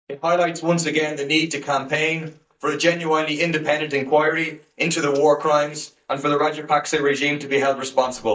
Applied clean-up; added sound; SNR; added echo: neural mask model DeepFilterNet 3.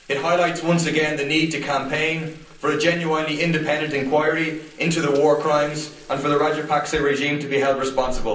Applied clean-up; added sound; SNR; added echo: none; Sink (filling or washing) / Water tap, faucet; 17 dB; reverberation time 0.6 s.